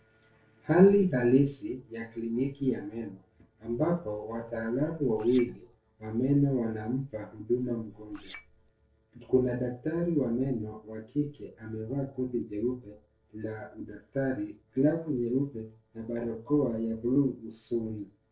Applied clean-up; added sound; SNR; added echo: neural separator model SepFormer DNS4.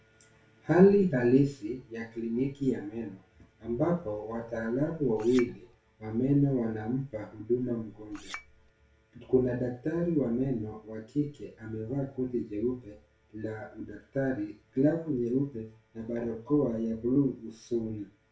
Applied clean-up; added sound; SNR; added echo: none; Chink, clink; 17 dB; reverberation time 0.3 s.